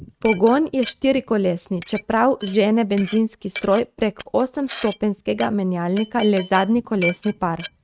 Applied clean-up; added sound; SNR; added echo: neural mask model RNNoise.